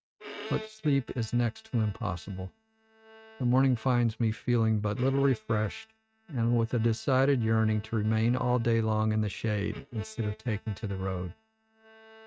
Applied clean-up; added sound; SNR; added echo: neural mask model RNNoise.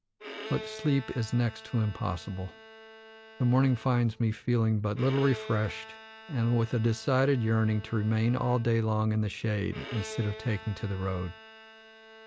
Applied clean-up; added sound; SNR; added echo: none; Bowed string instrument; 17 dB; none.